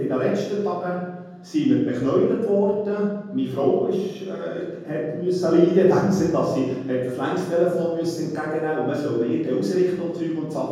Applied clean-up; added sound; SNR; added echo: none; none; none; reverberation time 1.3 s.